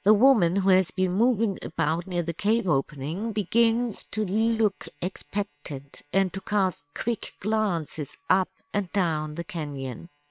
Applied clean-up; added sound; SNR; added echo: neural separator model SepFormer WHAM!.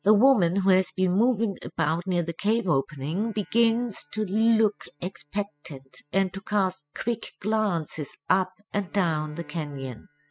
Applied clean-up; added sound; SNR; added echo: classical method spectral subtraction.